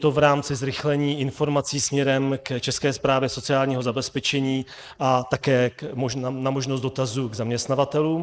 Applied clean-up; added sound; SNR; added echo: neural mask model Resemble Enhance denoiser.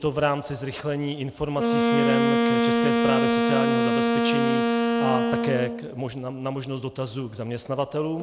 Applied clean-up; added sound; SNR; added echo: none; Wind instrument, woodwind instrument; -4 dB; none.